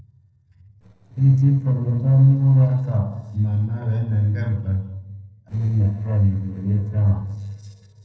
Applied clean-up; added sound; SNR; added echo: neural separator model SepFormer DNS4.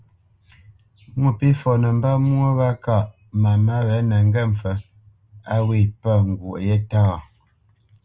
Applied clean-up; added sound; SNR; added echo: none; none; none; none.